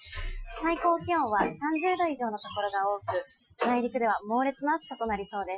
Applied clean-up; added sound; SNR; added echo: classical method Wiener filter.